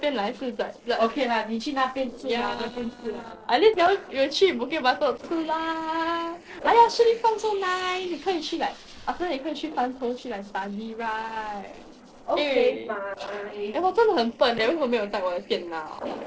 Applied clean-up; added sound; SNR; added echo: neural separator model SepFormer DNS4.